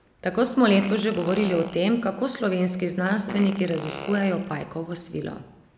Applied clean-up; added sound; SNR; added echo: none; Fart; 15 dB; none.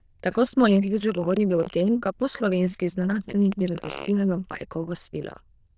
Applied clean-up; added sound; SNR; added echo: neural diffusion model UNIVERSE++.